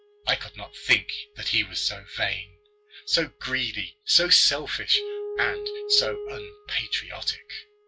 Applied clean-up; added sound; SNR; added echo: classical method log-MMSE.